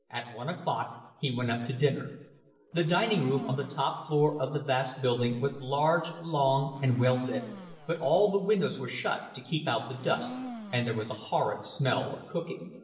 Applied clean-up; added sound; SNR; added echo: none; Domestic sounds, home sounds; 13 dB; reverberation time 0.9 s.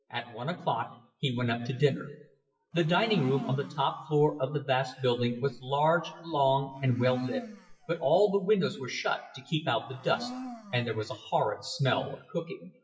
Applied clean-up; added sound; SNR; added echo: classical method WPE with log-MMSE.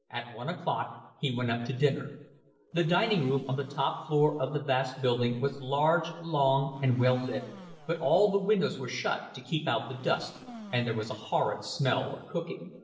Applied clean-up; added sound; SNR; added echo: neural separator model SepFormer DNS4.